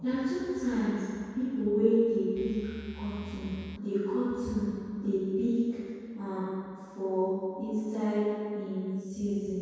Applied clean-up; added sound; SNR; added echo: none; Musical instrument; 13 dB; reverberation time 2.1 s.